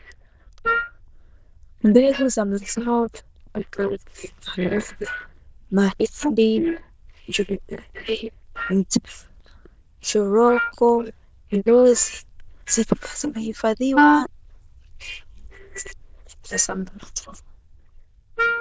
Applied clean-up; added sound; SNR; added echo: neural diffusion model UNIVERSE++.